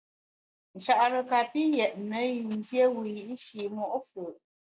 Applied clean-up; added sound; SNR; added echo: none; none; none; none.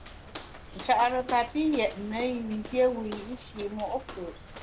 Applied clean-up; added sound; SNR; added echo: none; Walk, footsteps; 14 dB; none.